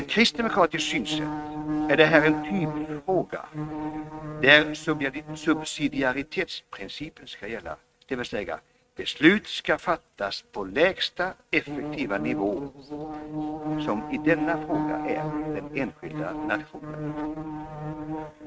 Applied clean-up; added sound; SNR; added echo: neural mask model RNNoise.